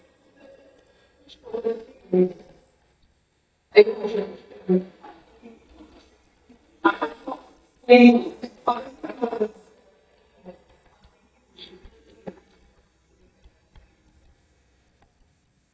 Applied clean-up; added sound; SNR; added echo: neural mask model DeepFilterNet 3.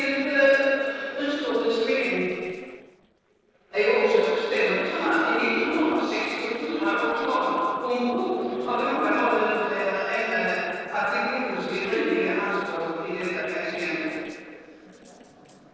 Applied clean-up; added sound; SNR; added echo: neural separator model SepFormer DNS4.